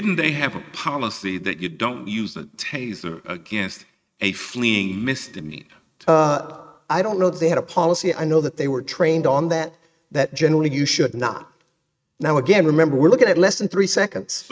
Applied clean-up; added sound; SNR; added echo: neural mask model RNNoise.